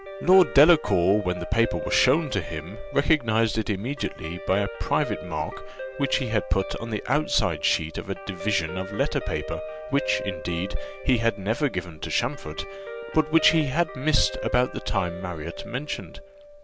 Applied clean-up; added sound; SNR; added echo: none; Guitar; 11 dB; none.